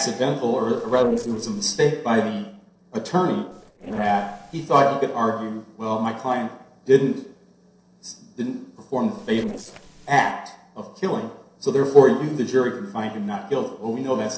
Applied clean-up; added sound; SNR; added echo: neural separator model SepFormer DNS4.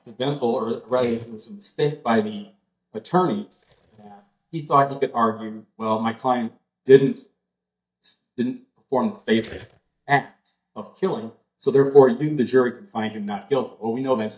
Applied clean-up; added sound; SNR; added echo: neural mask model DeepFilterNet 3.